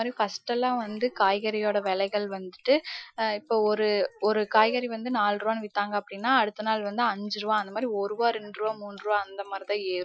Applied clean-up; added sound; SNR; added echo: classical method Wiener filter.